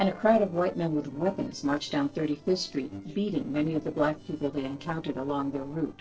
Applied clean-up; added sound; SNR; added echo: neural separator model SepFormer DNS4.